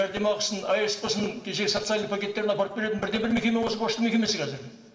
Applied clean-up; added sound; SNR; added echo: none; none; none; reverberation time 1.5 s.